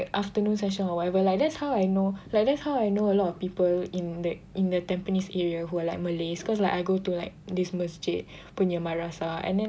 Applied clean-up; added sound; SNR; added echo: none; none; none; none.